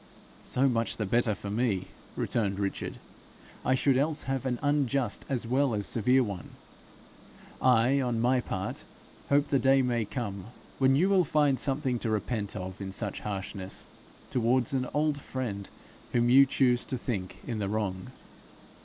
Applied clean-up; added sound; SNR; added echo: none; Cricket; 14 dB; none.